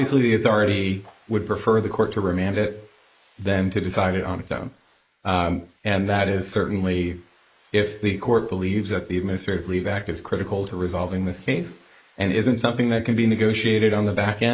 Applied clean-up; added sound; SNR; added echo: neural mask model Resemble Enhance denoiser.